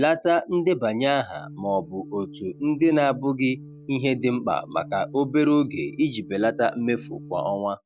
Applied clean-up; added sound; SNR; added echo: none; Organ; 17 dB; none.